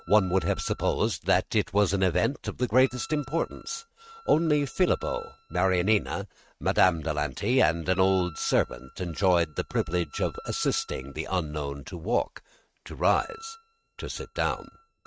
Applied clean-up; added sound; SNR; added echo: neural mask model RNNoise.